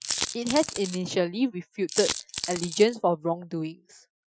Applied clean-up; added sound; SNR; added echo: classical method Wiener filter.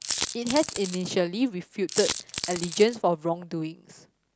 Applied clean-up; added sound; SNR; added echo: none; Coin (dropping); 5 dB; none.